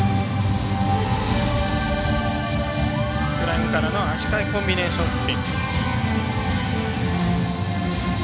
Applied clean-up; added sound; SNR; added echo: none; Motor vehicle (road) / Siren + Tambourine; 16 dB; none.